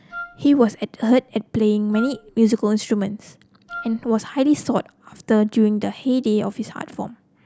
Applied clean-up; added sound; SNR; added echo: none; Wind instrument, woodwind instrument; 16 dB; none.